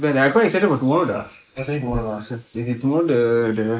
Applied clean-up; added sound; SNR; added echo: neural mask model Resemble Enhance denoiser.